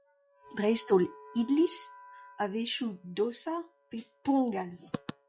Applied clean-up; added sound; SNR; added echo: classical method log-MMSE.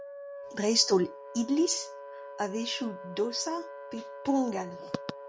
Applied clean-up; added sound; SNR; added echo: none; Wind instrument, woodwind instrument; 12 dB; none.